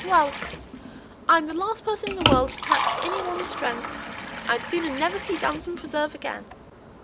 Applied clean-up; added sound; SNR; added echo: none; Liquid; 3 dB; none.